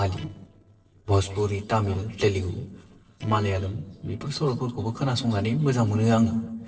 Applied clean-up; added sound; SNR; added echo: neural separator model SepFormer DNS4.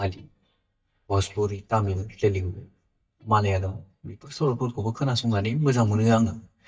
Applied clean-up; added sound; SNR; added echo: neural mask model DeepFilterNet 3.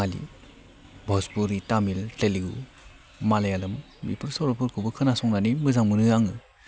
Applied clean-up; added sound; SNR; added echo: none; none; none; none.